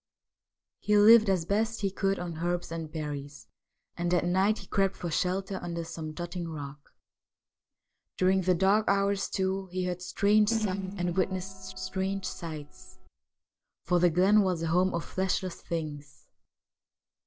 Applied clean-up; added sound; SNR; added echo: neural separator model SepFormer DNS4.